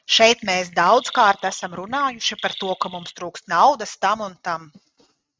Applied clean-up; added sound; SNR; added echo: neural mask model RNNoise.